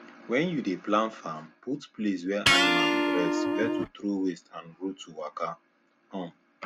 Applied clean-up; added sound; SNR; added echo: none; Electric guitar; -5 dB; none.